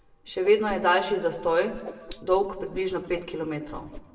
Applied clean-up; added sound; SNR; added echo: none; Whoosh, swoosh, swish; 18 dB; reverberation time 1.0 s.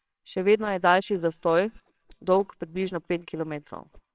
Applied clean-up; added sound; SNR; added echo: neural separator model SepFormer WHAMR!.